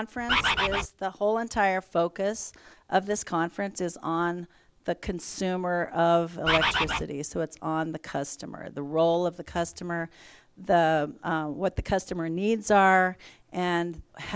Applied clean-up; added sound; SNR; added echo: none; Bird; -2 dB; none.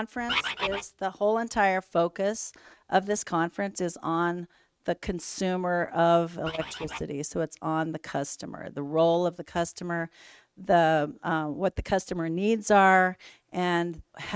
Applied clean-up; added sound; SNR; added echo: neural mask model RNNoise.